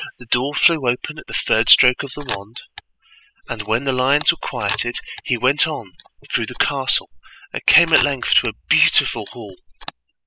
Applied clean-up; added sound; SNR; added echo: classical method spectral subtraction.